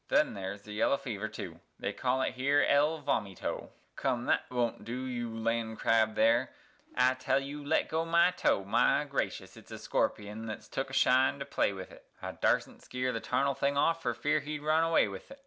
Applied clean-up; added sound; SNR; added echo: none; none; none; none.